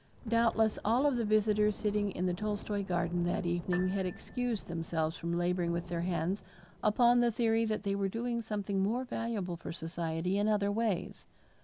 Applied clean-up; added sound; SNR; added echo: none; Piano + Thunder; 18 dB; none.